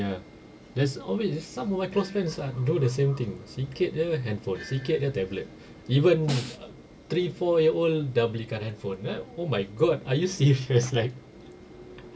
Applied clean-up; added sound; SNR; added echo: none; Snare drum; 12 dB; none.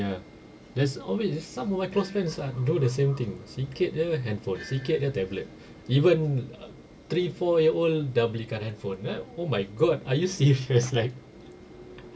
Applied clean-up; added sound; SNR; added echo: none; none; none; none.